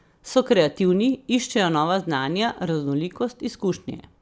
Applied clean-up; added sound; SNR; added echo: none; none; none; none.